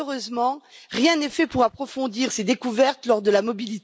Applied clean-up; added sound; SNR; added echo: none; none; none; none.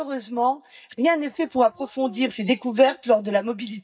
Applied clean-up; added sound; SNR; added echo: neural mask model DeepFilterNet 3.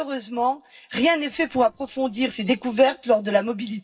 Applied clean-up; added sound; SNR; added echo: neural separator model SepFormer DNS4.